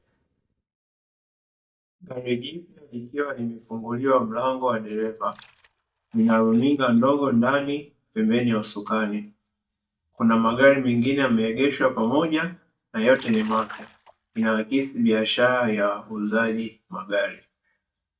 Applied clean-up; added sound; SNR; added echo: neural mask model DeepFilterNet 3.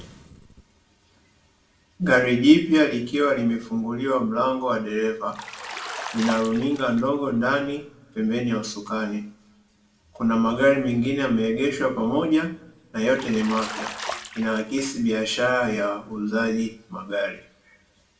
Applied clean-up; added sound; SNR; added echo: none; Bathtub (filling or washing); 12 dB; reverberation time 0.5 s.